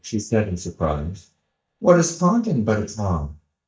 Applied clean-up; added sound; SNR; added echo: neural mask model DeepFilterNet 3.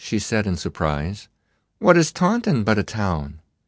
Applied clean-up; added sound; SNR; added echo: none; none; none; none.